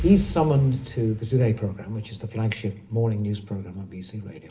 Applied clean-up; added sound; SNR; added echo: none; Explosion; 14 dB; reverberation time 0.7 s.